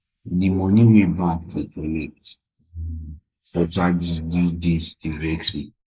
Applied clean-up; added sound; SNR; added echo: neural mask model Resemble Enhance denoiser.